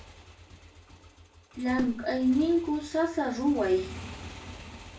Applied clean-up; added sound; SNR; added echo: none; Motorcycle / Engine; 16 dB; reverberation time 0.3 s.